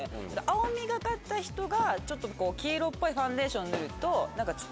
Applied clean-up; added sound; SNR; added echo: none; Walk, footsteps; 16 dB; none.